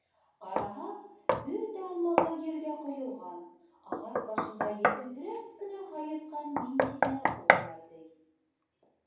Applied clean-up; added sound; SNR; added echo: none; Knock; -4 dB; reverberation time 0.9 s.